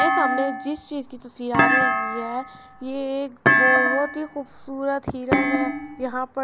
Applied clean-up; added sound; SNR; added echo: none; Thump, thud; -4 dB; none.